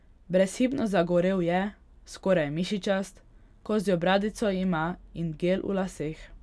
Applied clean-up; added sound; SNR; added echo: none; none; none; none.